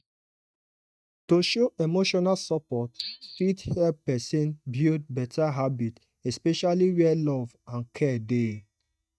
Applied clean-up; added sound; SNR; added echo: neural mask model DeepFilterNet 3.